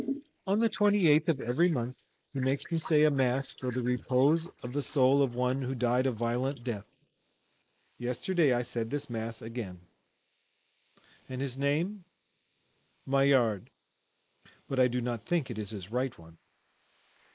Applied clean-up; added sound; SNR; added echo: neural mask model Resemble Enhance denoiser.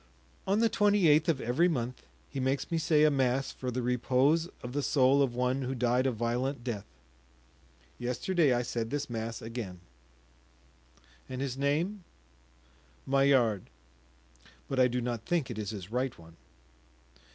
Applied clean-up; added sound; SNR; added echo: none; none; none; none.